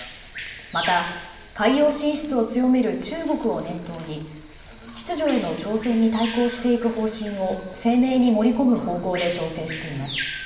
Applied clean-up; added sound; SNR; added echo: none; Bird vocalization, bird call, bird song; 10 dB; reverberation time 0.9 s.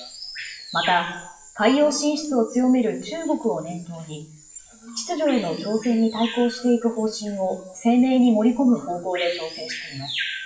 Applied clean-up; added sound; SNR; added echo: classical method WPE with log-MMSE.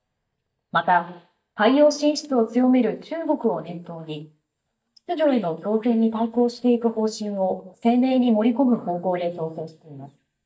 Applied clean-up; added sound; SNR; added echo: neural mask model DeepFilterNet 3.